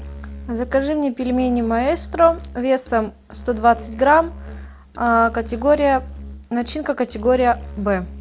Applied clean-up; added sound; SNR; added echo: none; Musical instrument; 15 dB; none.